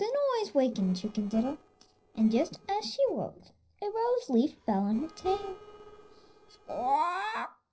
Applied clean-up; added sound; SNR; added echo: neural separator model SepFormer DNS4.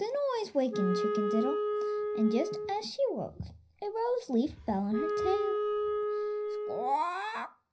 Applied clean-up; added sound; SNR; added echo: none; Wind instrument, woodwind instrument; 0 dB; reverberation time 0.5 s.